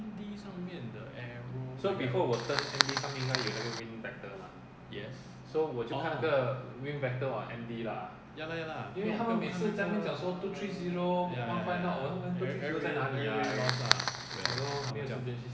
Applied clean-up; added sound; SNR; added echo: none; Fire; 0 dB; none.